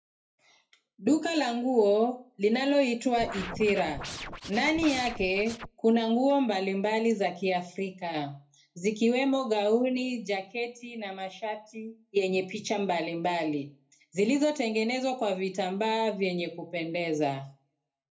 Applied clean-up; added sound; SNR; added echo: none; Scratching (performance technique); 11 dB; reverberation time 0.3 s.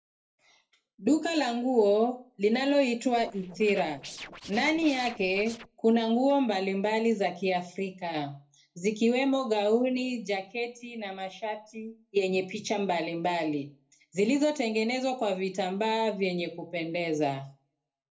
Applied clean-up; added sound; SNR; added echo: neural separator model SepFormer DNS4.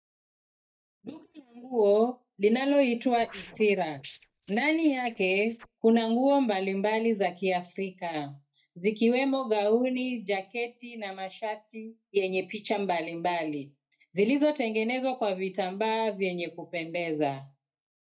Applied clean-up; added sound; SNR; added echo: neural mask model DeepFilterNet 3.